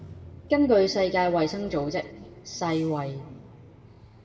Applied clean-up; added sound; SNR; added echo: none; Bus / Engine; 19 dB; reverberation time 1.2 s.